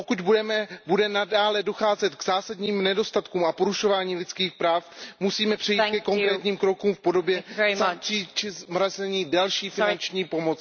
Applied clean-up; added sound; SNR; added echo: none; none; none; none.